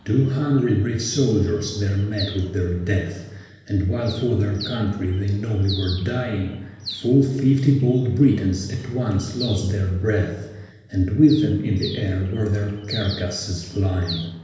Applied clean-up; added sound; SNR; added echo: none; Bird; 18 dB; reverberation time 1.1 s.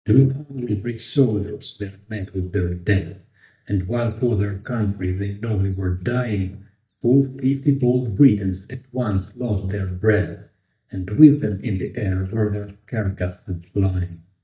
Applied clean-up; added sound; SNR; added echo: neural mask model DeepFilterNet 3.